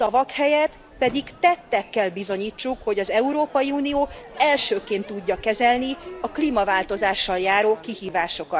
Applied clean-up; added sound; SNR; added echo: none; Crowd / Fireworks; 19 dB; none.